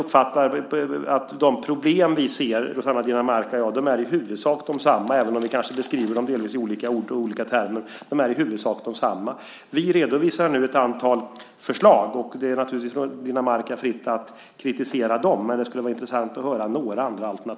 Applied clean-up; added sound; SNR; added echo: none; none; none; none.